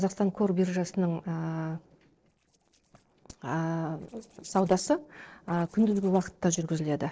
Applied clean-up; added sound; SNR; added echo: neural separator model SepFormer DNS4.